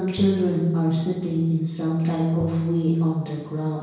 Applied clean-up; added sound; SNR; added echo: none; Tap; 15 dB; reverberation time 1.0 s.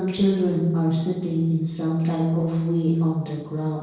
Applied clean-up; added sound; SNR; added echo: neural separator model SepFormer DNS4.